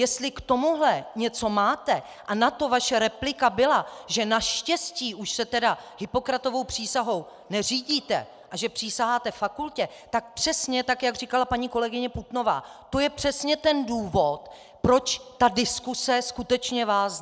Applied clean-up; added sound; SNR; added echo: none; none; none; none.